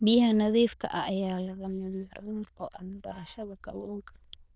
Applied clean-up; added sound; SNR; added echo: neural diffusion model UNIVERSE++.